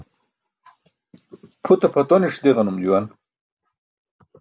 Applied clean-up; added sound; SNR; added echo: none; none; none; none.